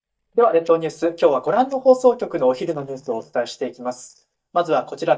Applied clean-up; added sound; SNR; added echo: neural mask model DeepFilterNet 3.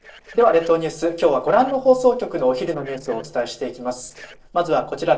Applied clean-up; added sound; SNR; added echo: neural separator model SepFormer DNS4.